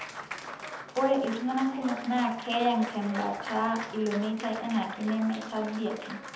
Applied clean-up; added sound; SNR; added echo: none; Applause; 11 dB; reverberation time 0.8 s.